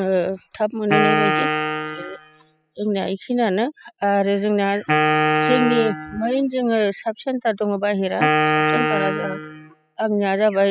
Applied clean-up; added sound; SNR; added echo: classical method spectral subtraction.